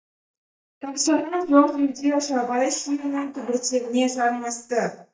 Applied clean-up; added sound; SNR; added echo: neural mask model DeepFilterNet 3.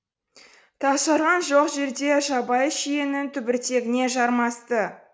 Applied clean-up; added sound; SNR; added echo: none; none; none; none.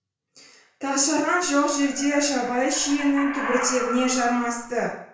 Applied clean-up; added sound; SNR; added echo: none; Animal; 10 dB; reverberation time 0.5 s.